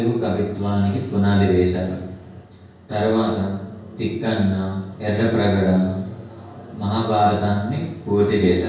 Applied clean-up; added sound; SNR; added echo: none; none; none; reverberation time 0.6 s.